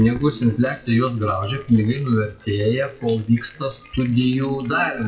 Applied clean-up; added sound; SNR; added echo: classical method WPE with log-MMSE.